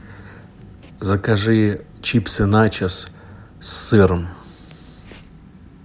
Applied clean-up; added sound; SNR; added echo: none; none; none; none.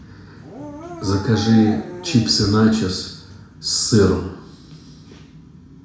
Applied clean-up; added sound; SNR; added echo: none; Dog; 14 dB; reverberation time 0.6 s.